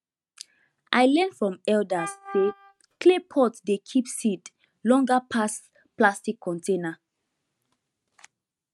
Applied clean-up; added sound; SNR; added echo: neural mask model RNNoise.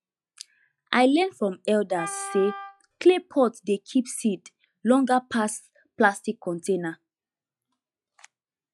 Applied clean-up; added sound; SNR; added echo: classical method log-MMSE.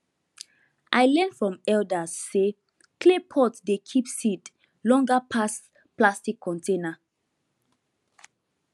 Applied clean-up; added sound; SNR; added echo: none; none; none; none.